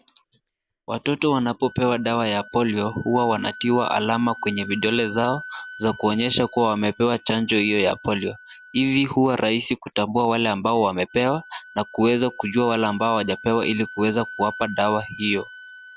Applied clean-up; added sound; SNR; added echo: none; Wind instrument, woodwind instrument; 18 dB; none.